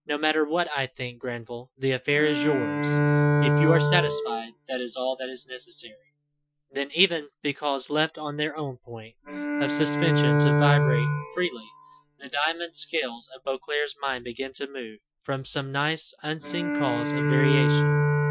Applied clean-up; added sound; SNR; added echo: classical method Wiener filter.